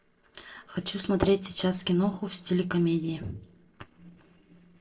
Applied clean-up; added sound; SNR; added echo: neural separator model SepFormer DNS4.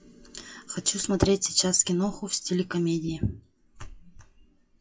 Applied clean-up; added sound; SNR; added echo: classical method WPE with log-MMSE.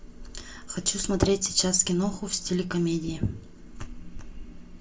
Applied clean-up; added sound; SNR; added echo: none; Cricket; 13 dB; reverberation time 0.2 s.